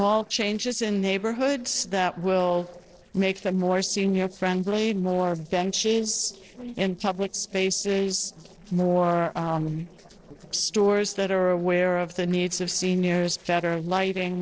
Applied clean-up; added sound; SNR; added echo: neural separator model SepFormer DNS4.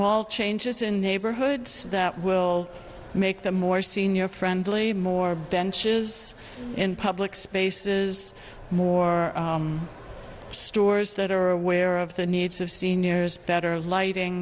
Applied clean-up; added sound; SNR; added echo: none; none; none; none.